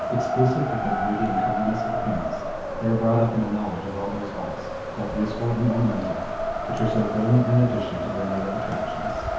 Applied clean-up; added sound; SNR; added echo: none; Wind; 3 dB; reverberation time 1.0 s.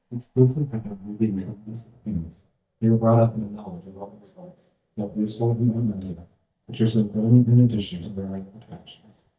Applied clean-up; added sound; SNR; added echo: neural mask model DeepFilterNet 3.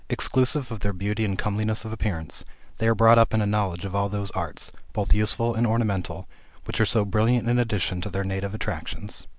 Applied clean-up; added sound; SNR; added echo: none; none; none; none.